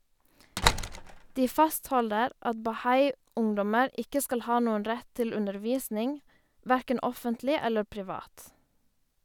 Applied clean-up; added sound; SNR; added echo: none; Slam; 3 dB; none.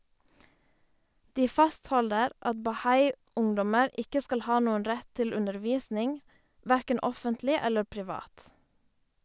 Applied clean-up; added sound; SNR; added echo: none; none; none; none.